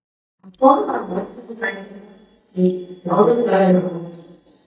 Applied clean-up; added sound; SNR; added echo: neural mask model DeepFilterNet 3.